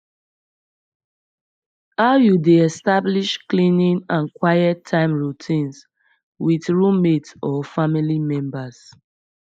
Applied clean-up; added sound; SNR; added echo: neural mask model Resemble Enhance denoiser.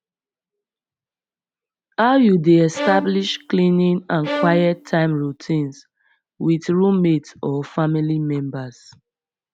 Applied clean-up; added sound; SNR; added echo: none; Bowed string instrument; 8 dB; none.